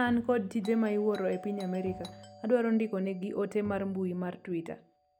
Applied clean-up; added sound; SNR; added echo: none; Bowed string instrument + Doorbell; 18 dB; none.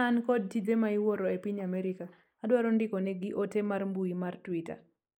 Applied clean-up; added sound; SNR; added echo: neural mask model Resemble Enhance denoiser.